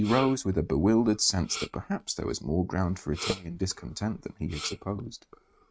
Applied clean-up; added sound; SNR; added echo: neural mask model RNNoise.